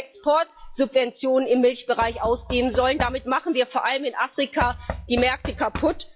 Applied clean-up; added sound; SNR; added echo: classical method log-MMSE.